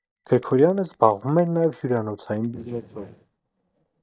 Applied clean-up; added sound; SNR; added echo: neural mask model DeepFilterNet 3.